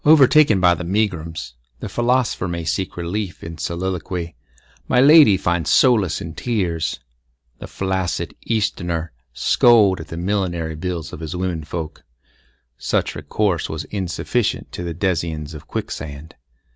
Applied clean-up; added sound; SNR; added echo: none; none; none; none.